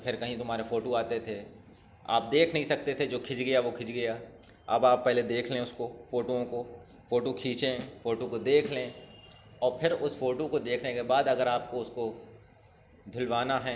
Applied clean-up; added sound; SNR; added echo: none; Snare drum; 18 dB; none.